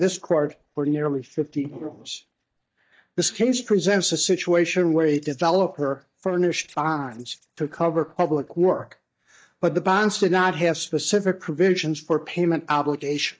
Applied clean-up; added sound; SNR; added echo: neural mask model DeepFilterNet 3.